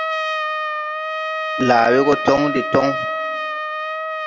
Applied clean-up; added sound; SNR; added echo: none; Trumpet; 3 dB; none.